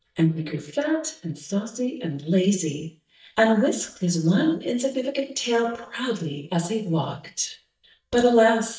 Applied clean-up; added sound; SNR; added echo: neural mask model DeepFilterNet 3.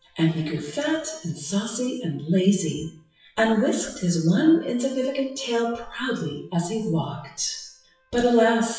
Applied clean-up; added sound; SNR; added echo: classical method WPE with log-MMSE.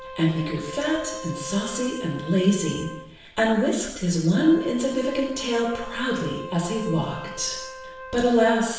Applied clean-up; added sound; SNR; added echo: none; Wind instrument, woodwind instrument; 14 dB; reverberation time 0.8 s.